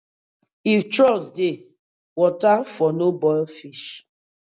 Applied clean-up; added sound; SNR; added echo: none; none; none; none.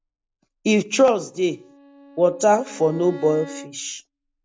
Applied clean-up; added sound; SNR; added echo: none; Bowed string instrument; 20 dB; none.